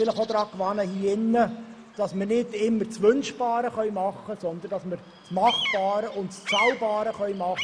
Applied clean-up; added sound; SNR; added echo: none; Bird vocalization, bird call, bird song; 11 dB; none.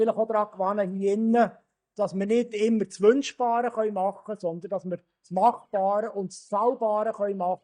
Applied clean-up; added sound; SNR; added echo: neural mask model DeepFilterNet 3.